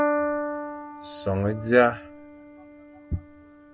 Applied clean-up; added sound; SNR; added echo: none; Piano; 4 dB; none.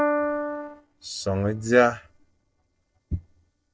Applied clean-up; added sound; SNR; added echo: neural separator model SepFormer DNS4.